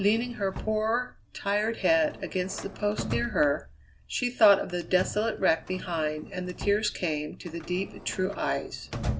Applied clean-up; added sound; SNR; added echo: none; Drawer open or close; 12 dB; none.